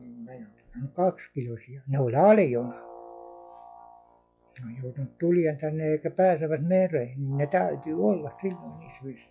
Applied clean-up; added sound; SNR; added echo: classical method log-MMSE.